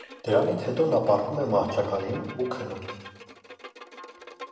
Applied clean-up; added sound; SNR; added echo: none; Bowed string instrument; 17 dB; reverberation time 1.2 s.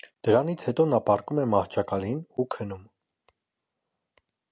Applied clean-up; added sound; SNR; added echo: none; none; none; none.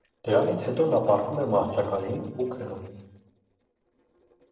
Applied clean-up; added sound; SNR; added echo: neural separator model SepFormer DNS4.